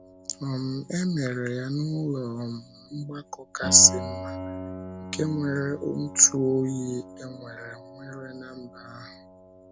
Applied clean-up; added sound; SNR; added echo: none; Piano; 13 dB; none.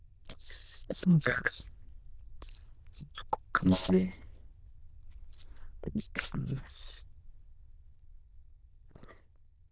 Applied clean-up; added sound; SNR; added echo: neural diffusion model UNIVERSE++.